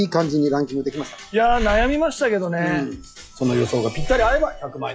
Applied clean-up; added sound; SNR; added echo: classical method log-MMSE.